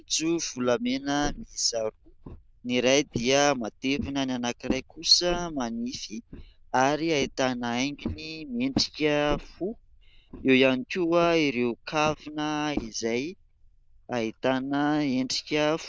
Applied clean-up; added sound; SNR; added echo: neural diffusion model UNIVERSE++.